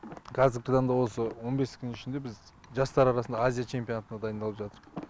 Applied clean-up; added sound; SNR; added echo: none; none; none; none.